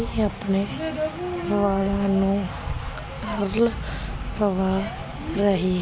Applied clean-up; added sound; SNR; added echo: none; none; none; none.